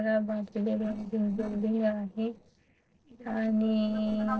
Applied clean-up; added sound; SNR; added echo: neural separator model SepFormer DNS4.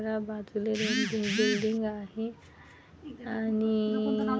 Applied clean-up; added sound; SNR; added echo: none; none; none; none.